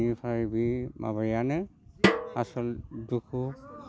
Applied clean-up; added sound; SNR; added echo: none; Snare drum; -1 dB; none.